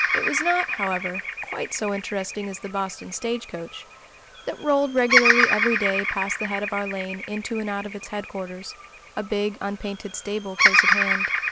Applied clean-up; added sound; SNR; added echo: none; Bird vocalization, bird call, bird song; -2 dB; none.